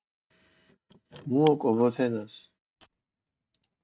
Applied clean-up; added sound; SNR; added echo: neural mask model RNNoise.